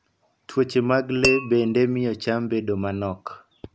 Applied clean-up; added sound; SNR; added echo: none; Tap / Glass; 6 dB; none.